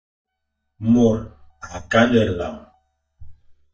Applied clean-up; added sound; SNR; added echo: neural mask model DeepFilterNet 3.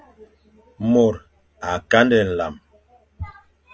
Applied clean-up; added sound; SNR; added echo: none; none; none; none.